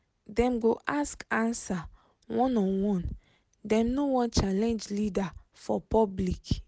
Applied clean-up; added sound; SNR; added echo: none; none; none; none.